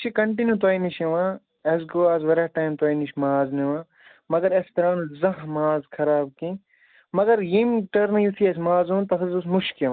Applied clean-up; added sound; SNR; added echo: none; none; none; none.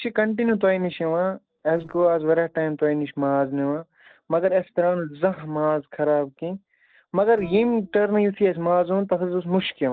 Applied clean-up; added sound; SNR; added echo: neural separator model SepFormer DNS4.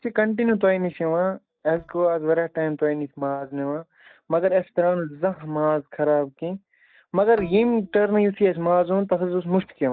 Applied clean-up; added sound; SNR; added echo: neural mask model DeepFilterNet 3.